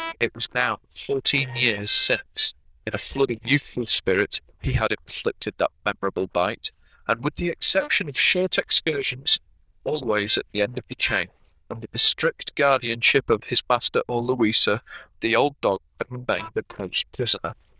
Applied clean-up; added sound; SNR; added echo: neural diffusion model UNIVERSE++.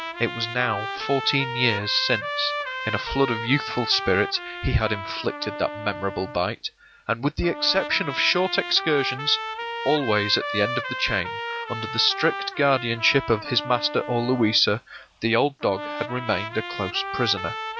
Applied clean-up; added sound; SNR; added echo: none; Trumpet; 7 dB; none.